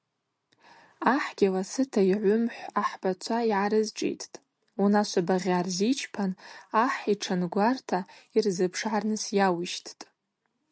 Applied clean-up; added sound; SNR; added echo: none; none; none; none.